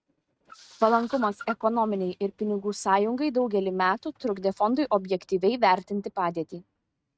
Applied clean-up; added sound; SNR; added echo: neural mask model RNNoise.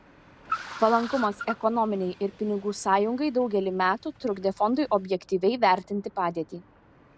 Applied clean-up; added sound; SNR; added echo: none; Car; 16 dB; none.